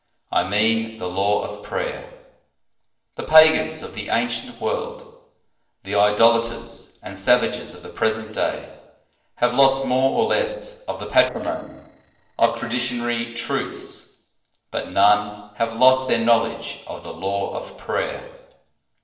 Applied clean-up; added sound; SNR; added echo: neural separator model SepFormer DNS4.